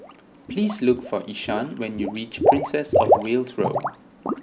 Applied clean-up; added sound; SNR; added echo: none; Water / Liquid; -2 dB; none.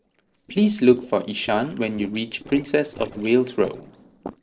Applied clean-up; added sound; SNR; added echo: neural separator model SepFormer DNS4.